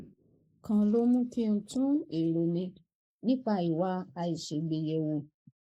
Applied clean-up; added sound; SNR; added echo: neural mask model Resemble Enhance denoiser.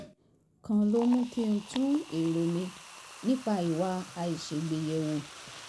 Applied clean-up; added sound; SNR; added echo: none; Liquid; 17 dB; none.